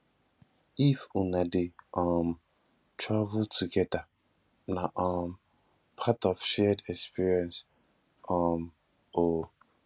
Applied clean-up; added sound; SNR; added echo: none; none; none; none.